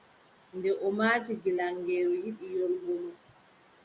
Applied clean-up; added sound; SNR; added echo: none; none; none; none.